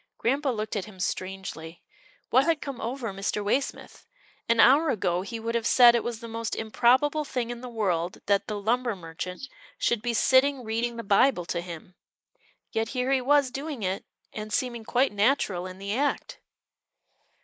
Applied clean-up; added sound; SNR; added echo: neural mask model Resemble Enhance denoiser.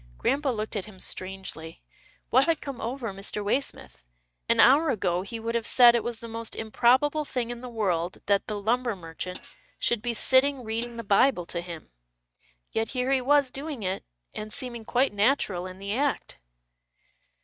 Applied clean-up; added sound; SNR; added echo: neural mask model RNNoise.